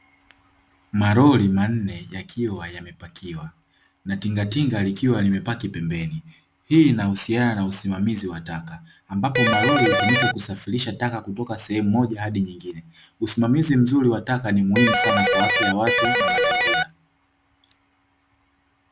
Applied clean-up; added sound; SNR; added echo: none; Electric guitar; -4 dB; none.